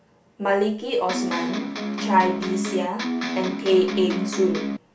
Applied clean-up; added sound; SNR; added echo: none; Electric guitar; 2 dB; reverberation time 0.3 s.